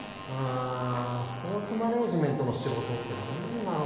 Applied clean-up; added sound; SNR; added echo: none; Fart; 15 dB; reverberation time 1.2 s.